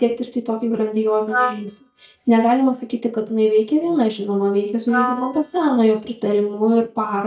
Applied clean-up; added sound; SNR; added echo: neural mask model DeepFilterNet 3.